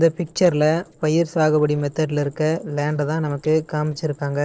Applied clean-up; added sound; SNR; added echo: neural separator model SepFormer DNS4.